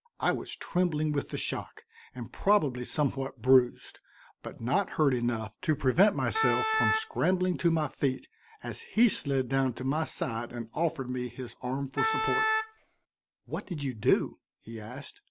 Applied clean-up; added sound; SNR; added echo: none; Wind instrument, woodwind instrument; 1 dB; none.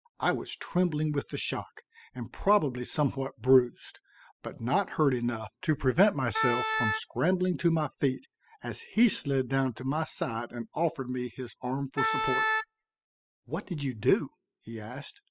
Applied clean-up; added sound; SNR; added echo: classical method spectral subtraction.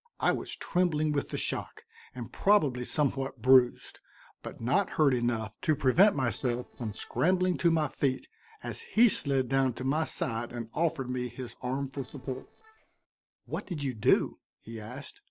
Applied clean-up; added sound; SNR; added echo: neural separator model SepFormer DNS4.